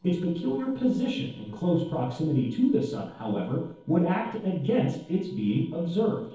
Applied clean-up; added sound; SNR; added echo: neural separator model SepFormer DNS4.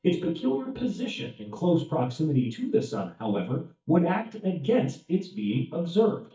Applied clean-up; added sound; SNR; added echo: neural mask model DeepFilterNet 3.